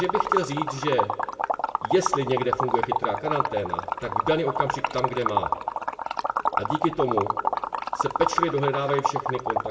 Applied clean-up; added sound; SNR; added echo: none; Liquid; -1 dB; reverberation time 0.2 s.